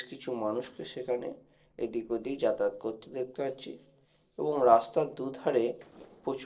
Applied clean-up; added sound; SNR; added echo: neural separator model SepFormer DNS4.